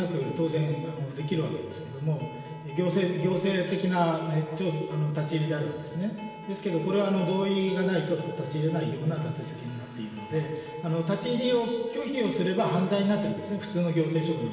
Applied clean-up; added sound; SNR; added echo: none; Acoustic guitar; 17 dB; reverberation time 1.3 s.